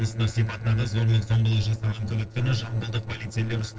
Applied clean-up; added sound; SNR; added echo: neural separator model SepFormer DNS4.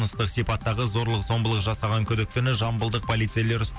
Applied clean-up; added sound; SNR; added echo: none; none; none; none.